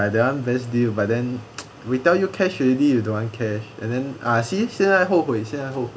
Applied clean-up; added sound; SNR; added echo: none; none; none; none.